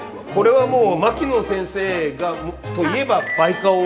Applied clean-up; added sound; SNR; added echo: none; none; none; none.